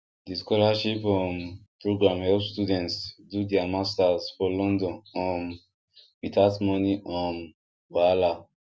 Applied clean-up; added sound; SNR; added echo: none; none; none; none.